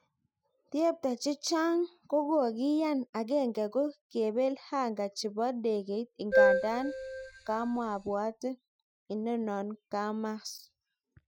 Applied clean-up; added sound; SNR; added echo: classical method Wiener filter.